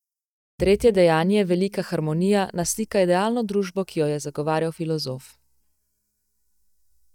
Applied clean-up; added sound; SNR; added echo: neural mask model DeepFilterNet 3.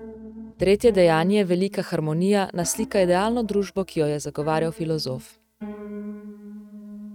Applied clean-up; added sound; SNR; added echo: neural mask model RNNoise.